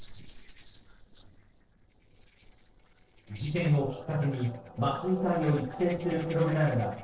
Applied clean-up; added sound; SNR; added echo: neural separator model SepFormer DNS4.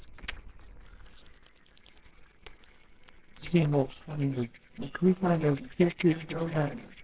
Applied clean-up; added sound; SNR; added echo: neural separator model SepFormer WHAMR!.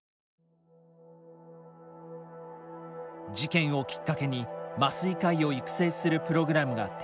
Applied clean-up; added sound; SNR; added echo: none; none; none; none.